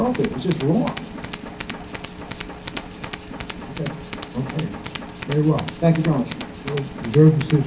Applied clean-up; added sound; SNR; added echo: none; Tools; 8 dB; reverberation time 0.3 s.